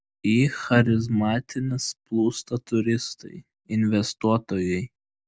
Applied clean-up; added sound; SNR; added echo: none; none; none; none.